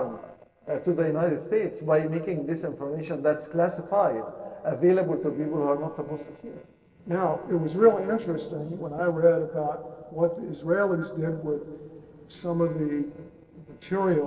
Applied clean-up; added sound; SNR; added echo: neural separator model SepFormer DNS4.